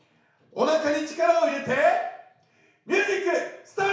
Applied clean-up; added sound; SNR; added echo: none; none; none; reverberation time 0.6 s.